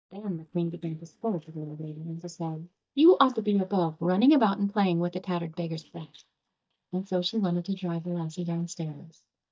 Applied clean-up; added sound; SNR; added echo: neural mask model DeepFilterNet 3.